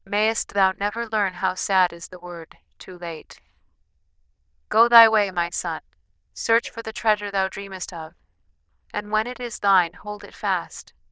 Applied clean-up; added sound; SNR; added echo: neural diffusion model UNIVERSE++.